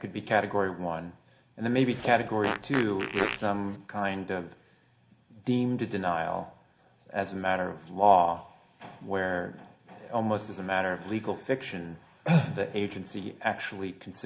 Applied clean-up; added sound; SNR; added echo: none; Fart; 5 dB; reverberation time 0.3 s.